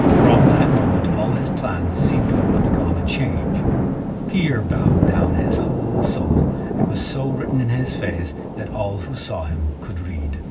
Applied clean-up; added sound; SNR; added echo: none; Thunder; -5 dB; reverberation time 0.4 s.